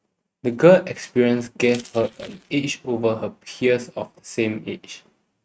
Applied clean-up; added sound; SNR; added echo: neural mask model RNNoise.